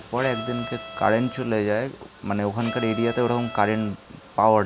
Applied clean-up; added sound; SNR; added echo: none; Bowed string instrument; 13 dB; none.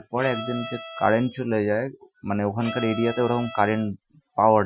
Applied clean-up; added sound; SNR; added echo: classical method Wiener filter.